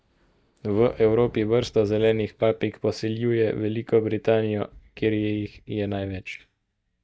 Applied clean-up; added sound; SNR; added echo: neural mask model DeepFilterNet 3.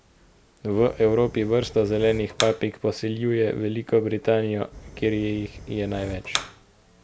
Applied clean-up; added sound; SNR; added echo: none; Fire; 14 dB; none.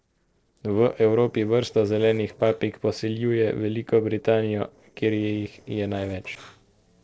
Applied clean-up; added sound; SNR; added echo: neural separator model SepFormer DNS4.